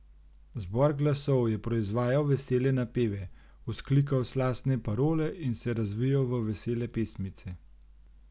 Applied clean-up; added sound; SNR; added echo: none; none; none; none.